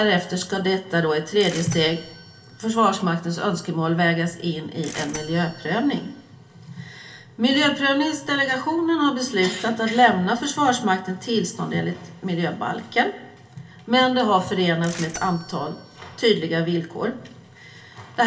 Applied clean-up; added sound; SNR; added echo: none; Bell / Mechanisms; 19 dB; reverberation time 0.2 s.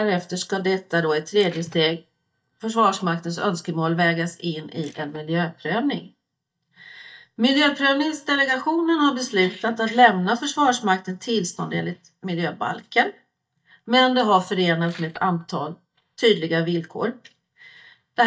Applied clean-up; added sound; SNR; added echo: neural mask model DeepFilterNet 3.